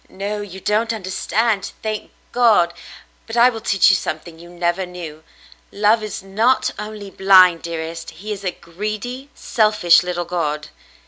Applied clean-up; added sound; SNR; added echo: none; none; none; none.